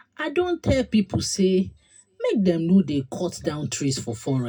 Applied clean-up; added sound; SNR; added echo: none; none; none; reverberation time 0.2 s.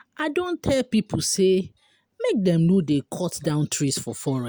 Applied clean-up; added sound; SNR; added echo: none; none; none; none.